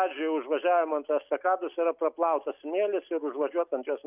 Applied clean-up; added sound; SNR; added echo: none; none; none; none.